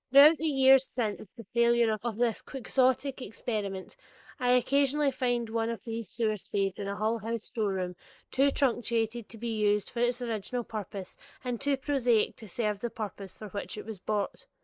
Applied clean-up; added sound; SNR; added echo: neural mask model Resemble Enhance denoiser.